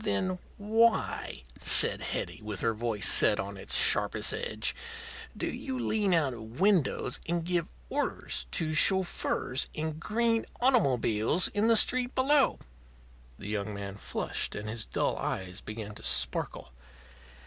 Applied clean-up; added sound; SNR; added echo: none; none; none; none.